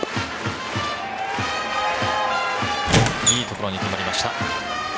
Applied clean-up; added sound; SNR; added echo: none; Squeak; -3 dB; none.